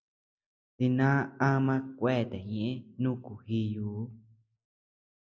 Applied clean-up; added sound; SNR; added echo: none; none; none; none.